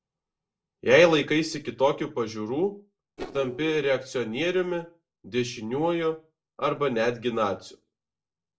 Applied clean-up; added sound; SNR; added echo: neural separator model SepFormer DNS4.